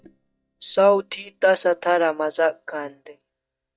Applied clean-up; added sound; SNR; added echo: neural mask model DeepFilterNet 3.